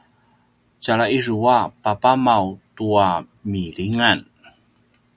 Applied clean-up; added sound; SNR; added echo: none; none; none; none.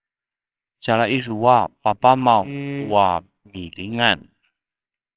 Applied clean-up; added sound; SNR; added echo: neural separator model SepFormer WHAMR!.